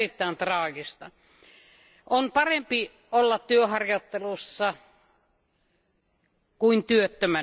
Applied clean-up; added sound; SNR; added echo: none; none; none; none.